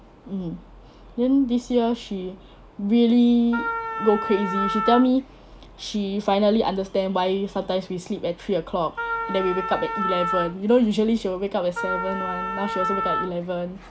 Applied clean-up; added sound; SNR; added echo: none; Wind instrument, woodwind instrument; 4 dB; none.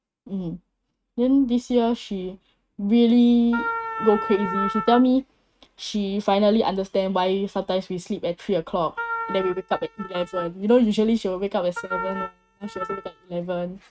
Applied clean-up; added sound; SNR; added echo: neural mask model RNNoise.